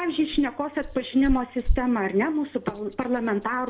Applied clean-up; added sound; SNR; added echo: none; Rattle; 7 dB; reverberation time 0.4 s.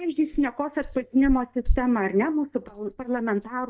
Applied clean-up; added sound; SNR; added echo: neural mask model DeepFilterNet 3.